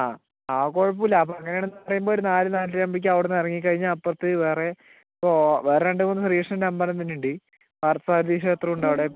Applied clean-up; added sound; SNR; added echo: none; none; none; none.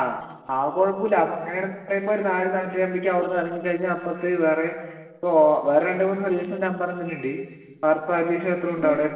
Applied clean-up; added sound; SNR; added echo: neural separator model SepFormer DNS4.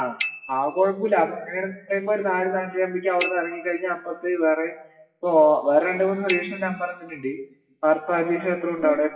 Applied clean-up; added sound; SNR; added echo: classical method WPE with log-MMSE.